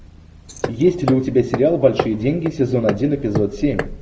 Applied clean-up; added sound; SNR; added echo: none; Hammer; 9 dB; none.